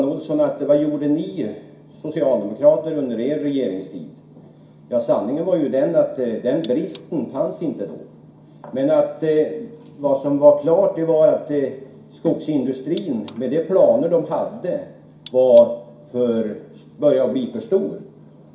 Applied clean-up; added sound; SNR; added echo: none; Cutlery, silverware; 17 dB; reverberation time 0.5 s.